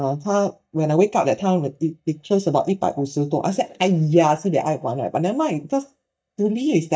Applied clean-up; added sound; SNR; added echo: neural mask model DeepFilterNet 3.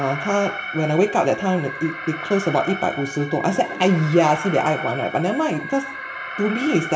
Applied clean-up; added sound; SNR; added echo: none; Alarm; 10 dB; reverberation time 0.6 s.